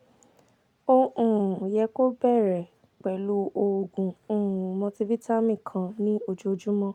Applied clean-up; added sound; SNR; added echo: none; none; none; none.